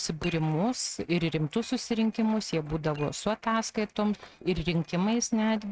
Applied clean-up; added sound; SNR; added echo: neural mask model RNNoise.